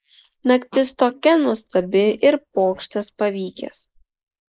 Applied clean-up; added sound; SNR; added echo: neural mask model Resemble Enhance denoiser.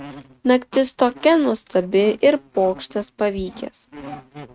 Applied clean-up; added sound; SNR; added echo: neural mask model RNNoise.